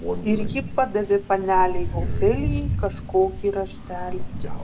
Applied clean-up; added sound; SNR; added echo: none; Crow; 2 dB; reverberation time 1.5 s.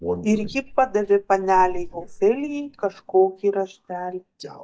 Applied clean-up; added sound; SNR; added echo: neural mask model DeepFilterNet 3.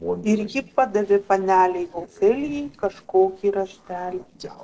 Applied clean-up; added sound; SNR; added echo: neural separator model SepFormer DNS4.